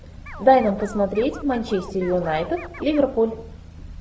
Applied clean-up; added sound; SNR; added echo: none; Scratching (performance technique); 18 dB; none.